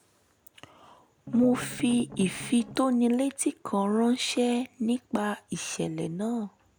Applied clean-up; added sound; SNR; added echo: none; Strum; 13 dB; none.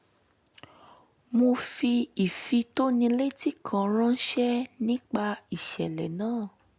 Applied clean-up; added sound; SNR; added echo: none; none; none; none.